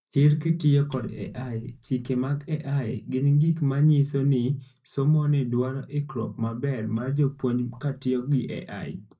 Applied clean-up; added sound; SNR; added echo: neural mask model DeepFilterNet 3.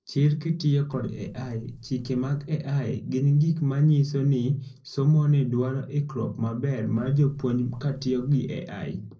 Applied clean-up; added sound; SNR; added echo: neural separator model SepFormer DNS4.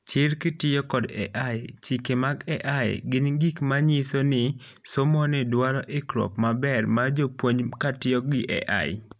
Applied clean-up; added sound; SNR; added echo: none; none; none; none.